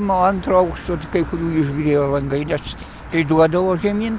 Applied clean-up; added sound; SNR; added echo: none; none; none; none.